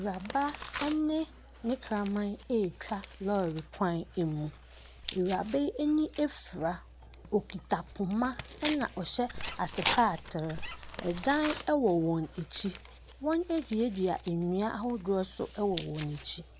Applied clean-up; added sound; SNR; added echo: none; Tearing + Squeak; 10 dB; none.